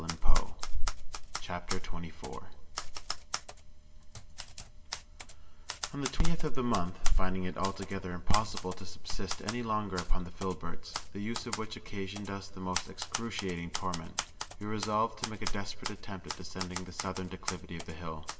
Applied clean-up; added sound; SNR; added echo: none; Typewriter; 16 dB; reverberation time 1.3 s.